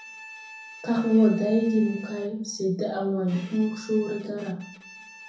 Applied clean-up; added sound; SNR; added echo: none; Bowed string instrument; 20 dB; reverberation time 0.6 s.